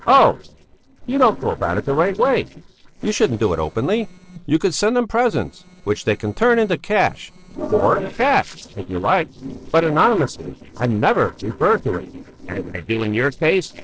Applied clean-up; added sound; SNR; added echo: neural separator model SepFormer DNS4.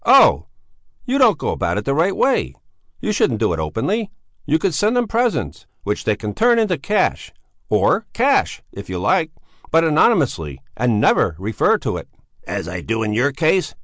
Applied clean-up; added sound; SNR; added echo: none; none; none; none.